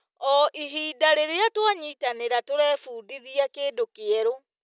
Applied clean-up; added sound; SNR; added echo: none; none; none; none.